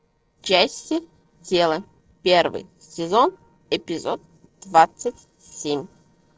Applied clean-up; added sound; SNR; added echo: neural separator model SepFormer DNS4.